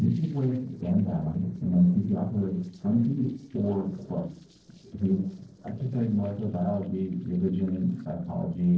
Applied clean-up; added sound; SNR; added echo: neural separator model SepFormer DNS4.